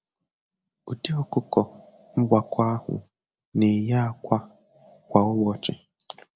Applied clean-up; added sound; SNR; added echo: none; none; none; none.